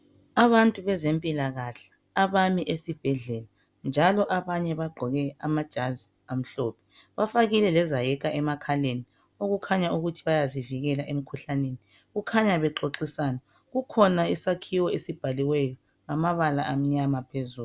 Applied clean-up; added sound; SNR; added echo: none; none; none; none.